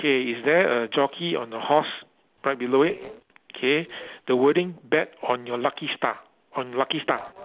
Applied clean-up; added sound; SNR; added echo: none; none; none; none.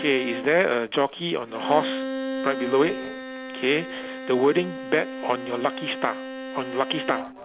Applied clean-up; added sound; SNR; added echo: none; Bowed string instrument; 8 dB; none.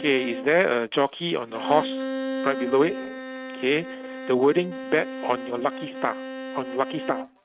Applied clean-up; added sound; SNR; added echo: neural mask model RNNoise.